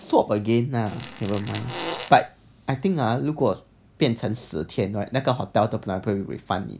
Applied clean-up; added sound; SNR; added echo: none; Fart; 11 dB; none.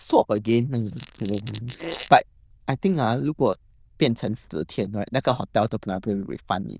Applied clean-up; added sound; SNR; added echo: neural diffusion model UNIVERSE++.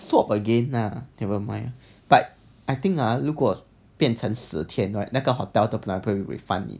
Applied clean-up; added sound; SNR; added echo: none; none; none; none.